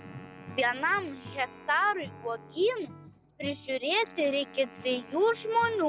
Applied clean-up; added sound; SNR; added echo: none; Acoustic guitar / Strum + Wind instrument, woodwind instrument; 17 dB; none.